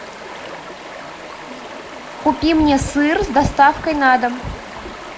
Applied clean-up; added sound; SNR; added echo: none; Stream; 13 dB; reverberation time 0.3 s.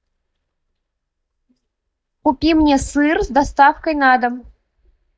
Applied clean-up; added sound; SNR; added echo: neural mask model DeepFilterNet 3.